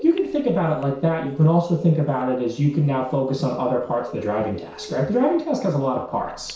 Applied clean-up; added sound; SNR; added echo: neural separator model SepFormer DNS4.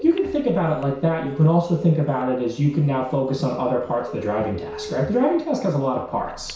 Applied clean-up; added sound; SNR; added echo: none; Telephone; 18 dB; reverberation time 0.6 s.